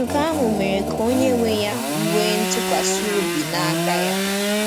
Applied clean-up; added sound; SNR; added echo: none; Sawing / Engine; 0 dB; none.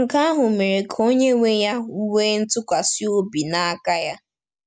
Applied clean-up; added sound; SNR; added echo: none; none; none; none.